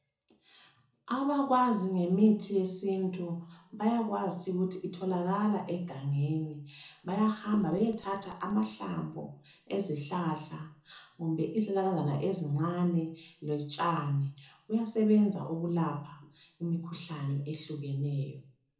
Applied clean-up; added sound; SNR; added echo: none; Alarm; 13 dB; reverberation time 0.7 s.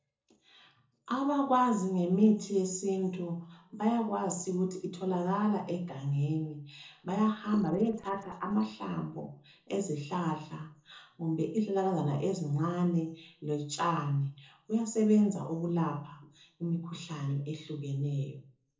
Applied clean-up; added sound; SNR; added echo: neural separator model SepFormer DNS4.